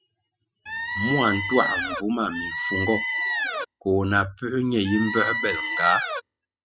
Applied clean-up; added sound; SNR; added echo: classical method spectral subtraction.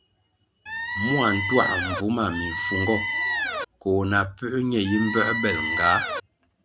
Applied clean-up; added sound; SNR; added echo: none; Squeak; 2 dB; none.